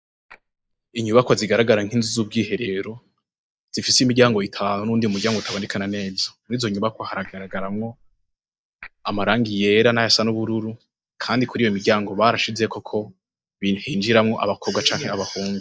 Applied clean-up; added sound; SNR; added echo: neural mask model DeepFilterNet 3.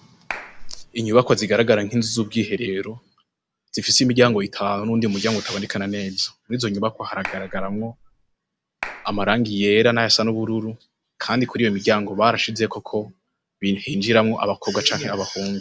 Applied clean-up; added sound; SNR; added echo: none; Clapping; 11 dB; none.